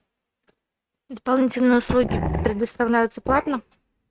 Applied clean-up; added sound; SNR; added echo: neural mask model RNNoise.